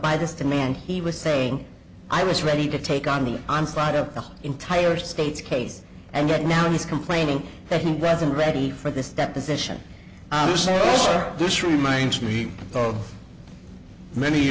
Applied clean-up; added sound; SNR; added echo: none; none; none; none.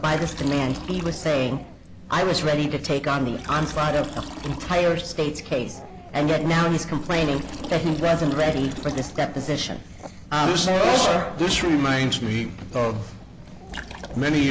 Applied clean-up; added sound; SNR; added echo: none; Dog + Liquid; 14 dB; none.